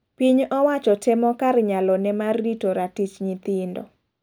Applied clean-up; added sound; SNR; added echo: none; none; none; none.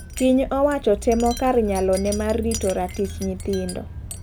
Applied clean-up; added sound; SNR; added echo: none; Wind chime; 10 dB; none.